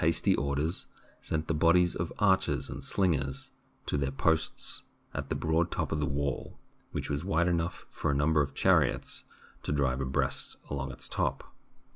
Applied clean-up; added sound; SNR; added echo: none; none; none; none.